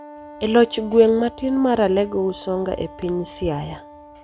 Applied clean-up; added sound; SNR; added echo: none; Wind instrument, woodwind instrument; 20 dB; none.